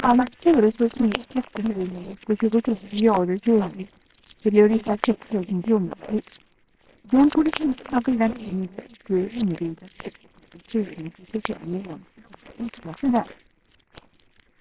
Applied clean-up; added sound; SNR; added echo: neural separator model SepFormer WHAMR!.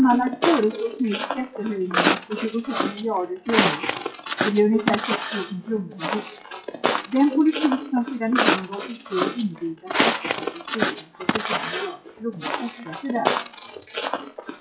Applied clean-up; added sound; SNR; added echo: classical method WPE with log-MMSE.